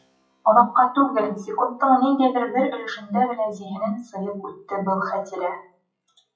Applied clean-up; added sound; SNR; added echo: classical method WPE with log-MMSE.